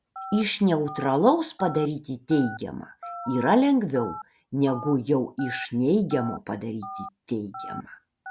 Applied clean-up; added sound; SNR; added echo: none; Telephone; 15 dB; none.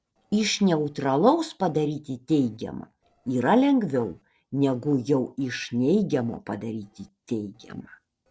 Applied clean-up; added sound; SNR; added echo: neural separator model SepFormer DNS4.